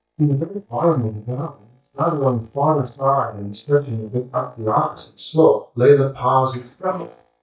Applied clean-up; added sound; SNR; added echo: neural mask model DeepFilterNet 3.